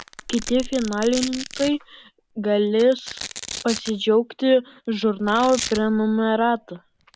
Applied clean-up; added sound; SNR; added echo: none; Domestic sounds, home sounds; 14 dB; none.